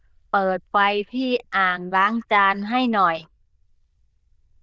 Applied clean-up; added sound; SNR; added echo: neural diffusion model UNIVERSE++.